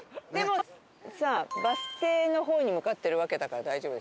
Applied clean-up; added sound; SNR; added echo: none; none; none; none.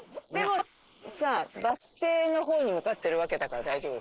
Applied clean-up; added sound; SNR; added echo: neural mask model Resemble Enhance denoiser.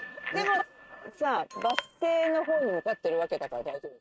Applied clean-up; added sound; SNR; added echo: neural mask model RNNoise.